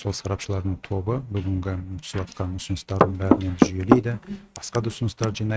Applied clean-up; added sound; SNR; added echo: neural mask model RNNoise.